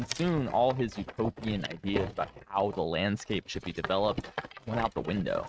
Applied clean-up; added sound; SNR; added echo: neural mask model RNNoise.